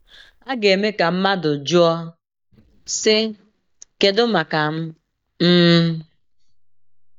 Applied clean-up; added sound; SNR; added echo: neural mask model DeepFilterNet 3.